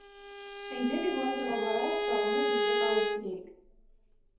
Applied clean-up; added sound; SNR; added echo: none; Bowed string instrument; -2 dB; reverberation time 0.7 s.